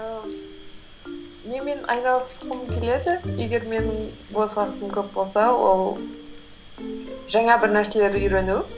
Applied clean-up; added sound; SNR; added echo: none; Chewing, mastication; 20 dB; none.